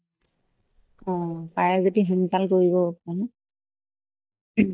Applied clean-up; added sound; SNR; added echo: neural mask model DeepFilterNet 3.